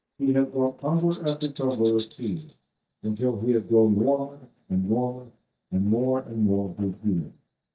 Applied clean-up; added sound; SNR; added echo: neural mask model DeepFilterNet 3.